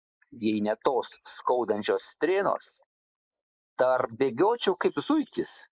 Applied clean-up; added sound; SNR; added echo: neural mask model Resemble Enhance denoiser.